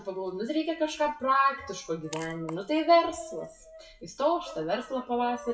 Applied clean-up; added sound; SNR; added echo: classical method WPE with log-MMSE.